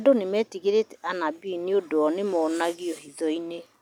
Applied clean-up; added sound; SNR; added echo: none; none; none; none.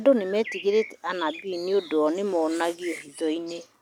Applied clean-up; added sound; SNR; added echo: none; Bird; 18 dB; none.